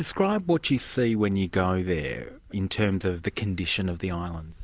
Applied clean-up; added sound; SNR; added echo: none; none; none; none.